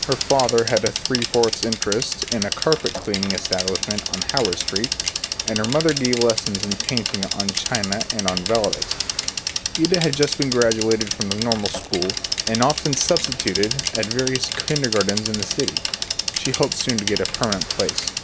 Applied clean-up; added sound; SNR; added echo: none; Bicycle; 2 dB; none.